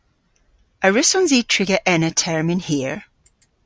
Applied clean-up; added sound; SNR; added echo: none; none; none; none.